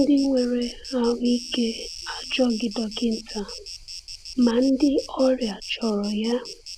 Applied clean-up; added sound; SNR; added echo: none; Insect; 14 dB; none.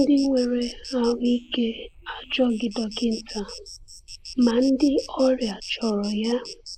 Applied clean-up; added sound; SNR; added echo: neural mask model Resemble Enhance denoiser.